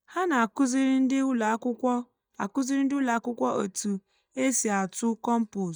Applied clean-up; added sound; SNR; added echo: neural mask model DeepFilterNet 3.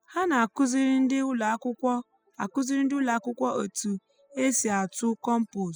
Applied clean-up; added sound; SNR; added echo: classical method spectral subtraction.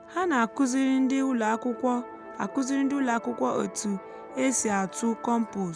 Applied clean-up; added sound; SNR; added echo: none; Musical instrument; 14 dB; none.